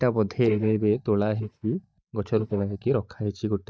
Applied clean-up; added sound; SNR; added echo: neural mask model DeepFilterNet 3.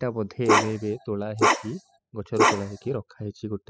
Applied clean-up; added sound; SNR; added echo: classical method spectral subtraction.